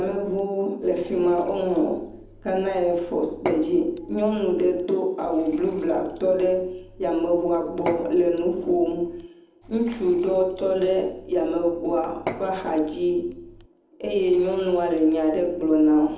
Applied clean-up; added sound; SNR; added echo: none; Fill (with liquid) / Glass / Water; 18 dB; reverberation time 0.8 s.